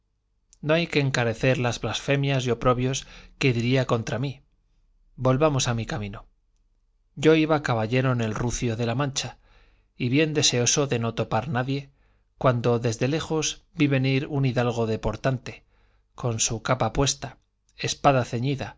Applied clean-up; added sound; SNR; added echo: none; none; none; none.